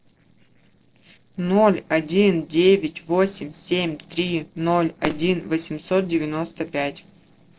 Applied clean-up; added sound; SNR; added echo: neural separator model SepFormer DNS4.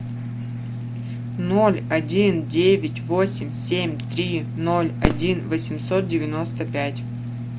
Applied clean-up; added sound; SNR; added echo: none; Fireworks; 7 dB; none.